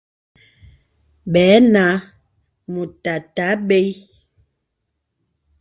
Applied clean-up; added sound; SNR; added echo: none; none; none; none.